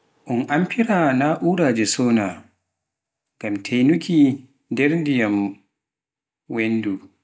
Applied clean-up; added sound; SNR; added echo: none; none; none; none.